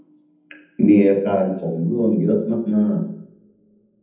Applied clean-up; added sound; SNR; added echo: none; none; none; reverberation time 0.8 s.